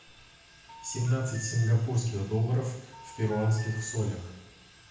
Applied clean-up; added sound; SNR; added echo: none; Telephone; 16 dB; reverberation time 0.9 s.